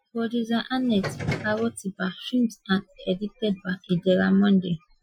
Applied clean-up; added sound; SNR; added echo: classical method Wiener filter.